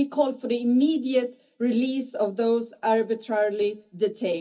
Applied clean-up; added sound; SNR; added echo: none; none; none; reverberation time 0.4 s.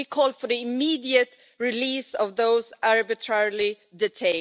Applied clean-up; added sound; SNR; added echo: none; none; none; none.